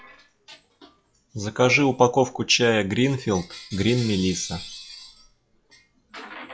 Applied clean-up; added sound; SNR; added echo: classical method log-MMSE.